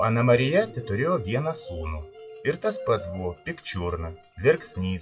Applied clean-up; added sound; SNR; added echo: classical method WPE with log-MMSE.